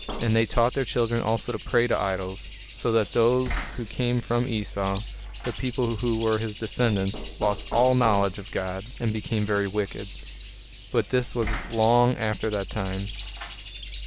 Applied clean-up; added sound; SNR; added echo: none; Bird + Knock; 6 dB; none.